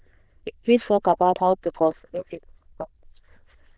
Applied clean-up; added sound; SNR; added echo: neural diffusion model UNIVERSE++.